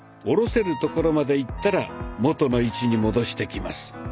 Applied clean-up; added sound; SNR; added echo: none; Wind instrument, woodwind instrument; 15 dB; none.